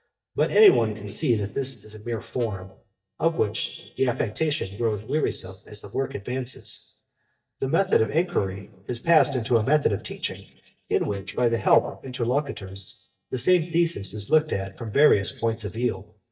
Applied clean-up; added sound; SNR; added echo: neural mask model DeepFilterNet 3.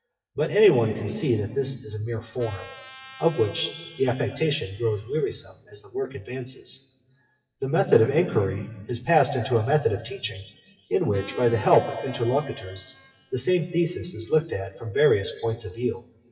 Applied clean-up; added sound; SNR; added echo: classical method WPE with log-MMSE.